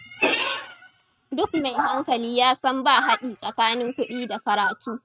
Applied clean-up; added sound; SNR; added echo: neural mask model RNNoise.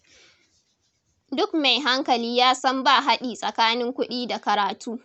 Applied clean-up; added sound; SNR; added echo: none; none; none; none.